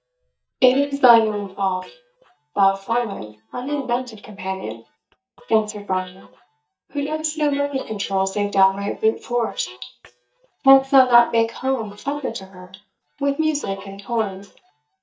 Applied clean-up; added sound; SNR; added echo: neural mask model DeepFilterNet 3.